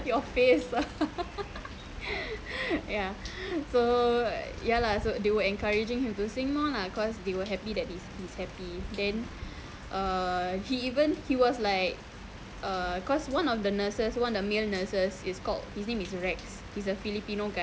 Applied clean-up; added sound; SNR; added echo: none; none; none; none.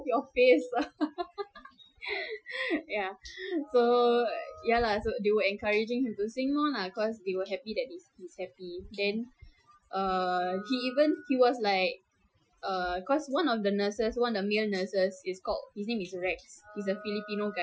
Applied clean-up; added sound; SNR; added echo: classical method Wiener filter.